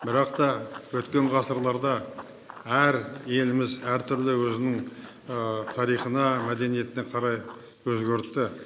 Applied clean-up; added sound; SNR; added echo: neural mask model Resemble Enhance denoiser.